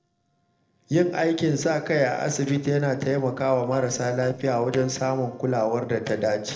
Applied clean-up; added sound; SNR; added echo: neural separator model SepFormer DNS4.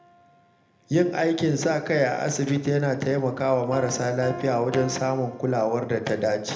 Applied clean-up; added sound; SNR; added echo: none; Piano; 18 dB; reverberation time 0.7 s.